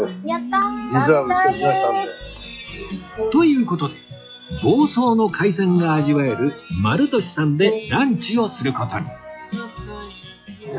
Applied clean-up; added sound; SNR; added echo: classical method log-MMSE.